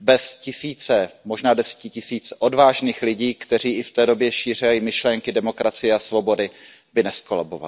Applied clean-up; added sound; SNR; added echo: none; none; none; none.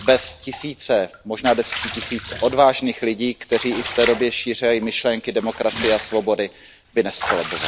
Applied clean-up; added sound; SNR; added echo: none; Bathtub (filling or washing) / Water / Liquid; 11 dB; none.